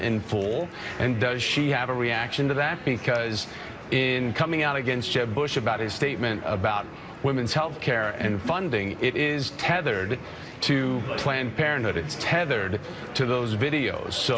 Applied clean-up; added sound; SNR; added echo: none; none; none; none.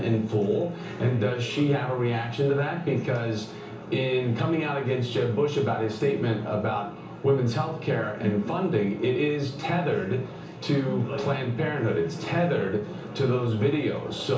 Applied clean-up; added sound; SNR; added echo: none; none; none; reverberation time 0.8 s.